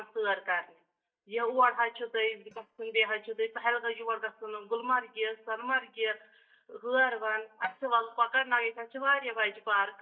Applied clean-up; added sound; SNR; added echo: neural mask model DeepFilterNet 3.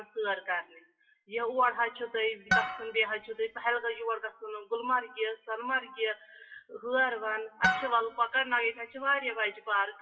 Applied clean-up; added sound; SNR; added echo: classical method WPE with log-MMSE.